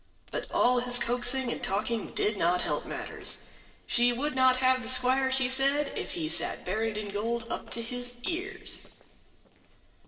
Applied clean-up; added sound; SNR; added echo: neural separator model SepFormer DNS4.